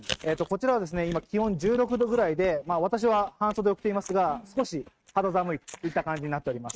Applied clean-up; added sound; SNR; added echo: neural mask model RNNoise.